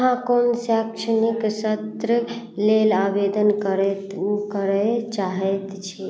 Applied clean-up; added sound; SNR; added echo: none; none; none; none.